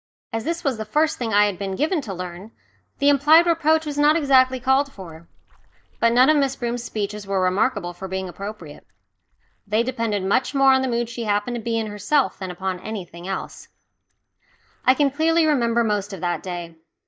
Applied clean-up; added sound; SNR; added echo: neural mask model DeepFilterNet 3.